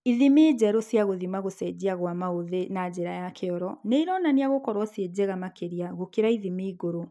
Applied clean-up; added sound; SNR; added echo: none; none; none; none.